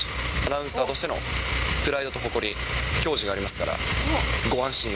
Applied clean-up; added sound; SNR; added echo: none; none; none; none.